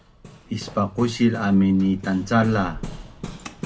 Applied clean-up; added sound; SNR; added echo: none; Hammer; 14 dB; none.